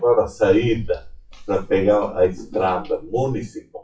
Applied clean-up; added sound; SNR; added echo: classical method WPE with log-MMSE.